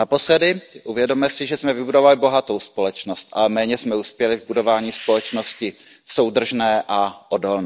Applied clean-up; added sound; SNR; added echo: none; Hiss; 11 dB; none.